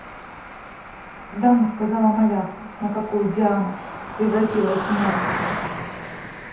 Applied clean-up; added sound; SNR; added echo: none; Cricket; 8 dB; reverberation time 0.5 s.